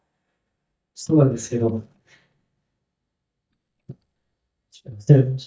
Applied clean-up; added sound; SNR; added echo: neural mask model DeepFilterNet 3.